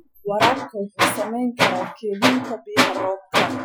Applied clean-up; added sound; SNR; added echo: classical method Wiener filter.